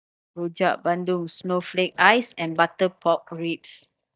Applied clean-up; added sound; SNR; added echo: neural mask model DeepFilterNet 3.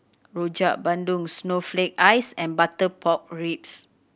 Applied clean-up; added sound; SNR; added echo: none; none; none; none.